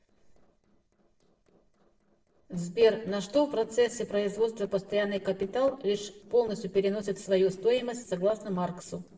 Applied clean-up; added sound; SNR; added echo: neural separator model SepFormer DNS4.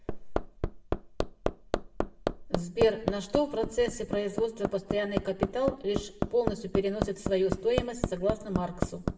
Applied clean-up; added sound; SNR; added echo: none; Hammer; 3 dB; reverberation time 0.6 s.